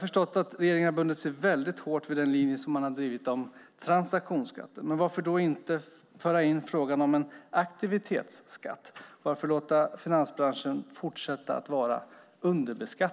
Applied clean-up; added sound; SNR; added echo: none; none; none; none.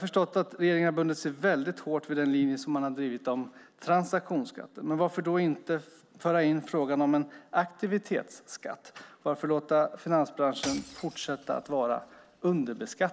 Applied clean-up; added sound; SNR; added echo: none; Shatter / Crushing; 17 dB; none.